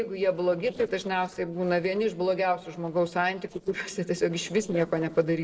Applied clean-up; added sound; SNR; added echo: neural separator model SepFormer DNS4.